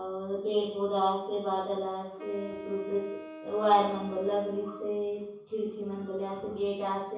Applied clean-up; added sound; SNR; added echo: none; Wind instrument, woodwind instrument; 14 dB; reverberation time 0.7 s.